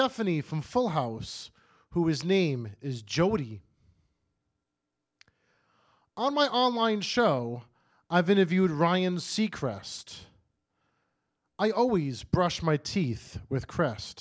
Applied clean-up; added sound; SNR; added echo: none; none; none; none.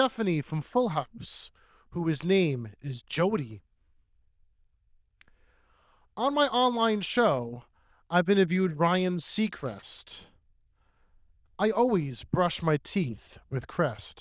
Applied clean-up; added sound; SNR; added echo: neural diffusion model UNIVERSE++.